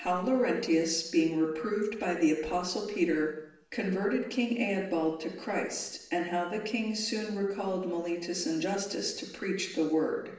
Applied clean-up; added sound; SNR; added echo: none; none; none; reverberation time 0.8 s.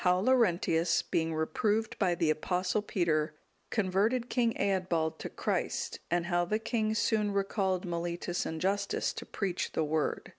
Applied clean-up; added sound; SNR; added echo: none; none; none; none.